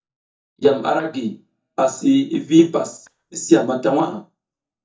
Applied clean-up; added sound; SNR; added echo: neural mask model DeepFilterNet 3.